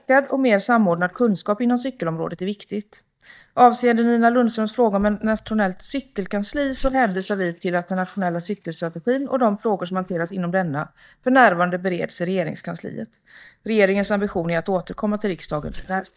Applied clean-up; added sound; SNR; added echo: neural mask model DeepFilterNet 3.